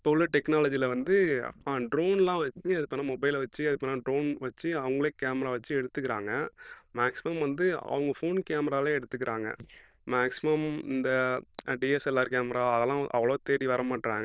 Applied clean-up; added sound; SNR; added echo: neural diffusion model UNIVERSE++.